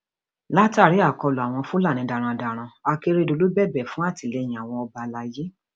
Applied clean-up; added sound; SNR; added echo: none; none; none; none.